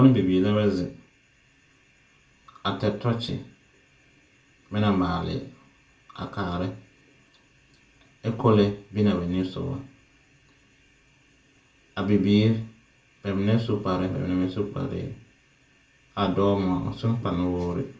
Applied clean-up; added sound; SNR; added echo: none; none; none; reverberation time 0.3 s.